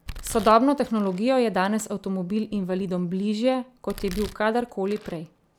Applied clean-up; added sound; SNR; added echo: none; Domestic sounds, home sounds; 19 dB; none.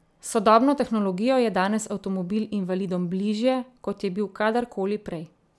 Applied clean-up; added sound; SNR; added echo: none; none; none; none.